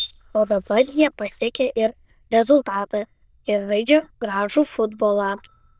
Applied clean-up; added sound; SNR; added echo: neural diffusion model UNIVERSE++.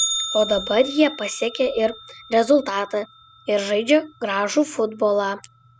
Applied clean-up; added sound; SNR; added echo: none; Bell; 11 dB; none.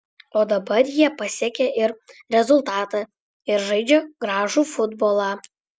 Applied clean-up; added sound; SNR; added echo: none; none; none; none.